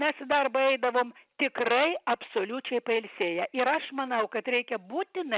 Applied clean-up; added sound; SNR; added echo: none; none; none; none.